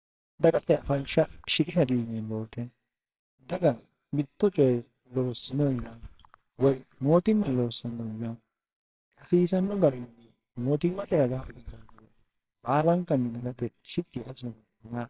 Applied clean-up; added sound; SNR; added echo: neural separator model SepFormer WHAMR!.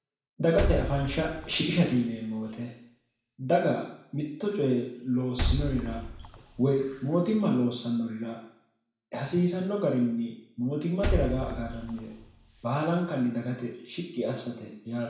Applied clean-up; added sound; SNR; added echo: none; Liquid; 6 dB; reverberation time 0.6 s.